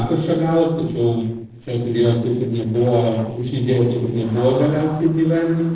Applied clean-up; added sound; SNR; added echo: neural separator model SepFormer DNS4.